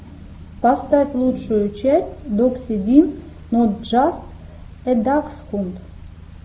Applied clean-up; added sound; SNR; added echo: none; none; none; none.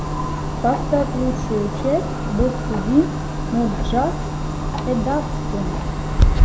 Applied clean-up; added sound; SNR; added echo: none; Clock; -2 dB; none.